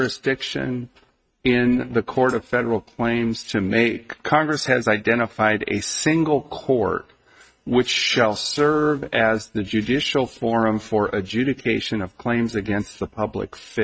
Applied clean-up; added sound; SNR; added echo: neural mask model RNNoise.